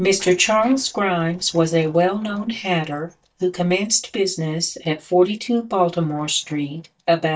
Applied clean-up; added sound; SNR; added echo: neural mask model DeepFilterNet 3.